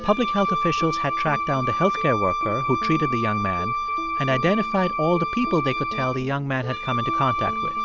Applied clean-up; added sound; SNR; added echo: none; Wind instrument, woodwind instrument; 2 dB; none.